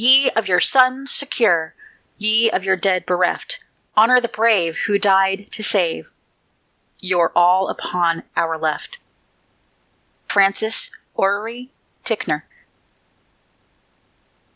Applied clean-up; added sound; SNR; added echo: none; none; none; none.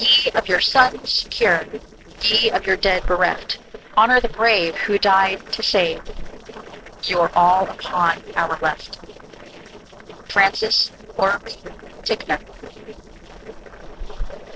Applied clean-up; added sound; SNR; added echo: neural separator model SepFormer DNS4.